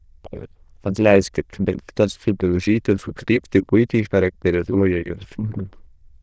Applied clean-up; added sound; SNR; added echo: neural diffusion model UNIVERSE++.